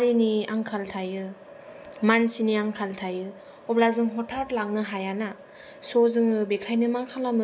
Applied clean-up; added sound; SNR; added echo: none; none; none; none.